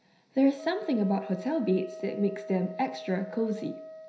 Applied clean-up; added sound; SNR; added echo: none; Wind instrument, woodwind instrument; 14 dB; reverberation time 0.5 s.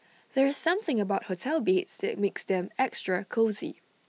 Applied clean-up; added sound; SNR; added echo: none; none; none; none.